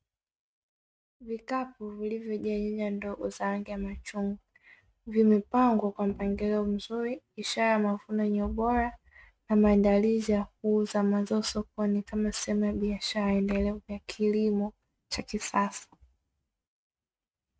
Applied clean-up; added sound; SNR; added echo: neural mask model RNNoise.